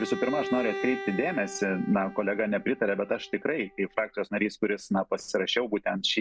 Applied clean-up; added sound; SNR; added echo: none; Bowed string instrument; 12 dB; none.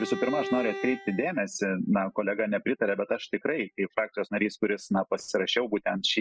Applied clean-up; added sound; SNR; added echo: classical method spectral subtraction.